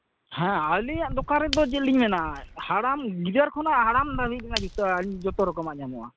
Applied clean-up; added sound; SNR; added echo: none; Shatter / Crushing; 12 dB; none.